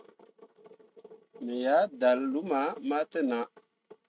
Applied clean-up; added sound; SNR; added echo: neural mask model RNNoise.